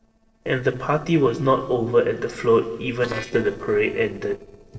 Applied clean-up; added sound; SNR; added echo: neural separator model SepFormer DNS4.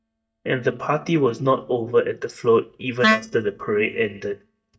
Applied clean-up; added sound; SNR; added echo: neural mask model DeepFilterNet 3.